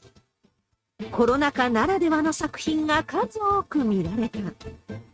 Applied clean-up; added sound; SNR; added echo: neural mask model RNNoise.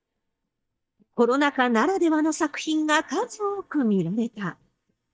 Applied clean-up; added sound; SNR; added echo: neural mask model DeepFilterNet 3.